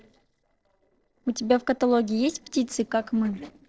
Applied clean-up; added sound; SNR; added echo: neural separator model SepFormer DNS4.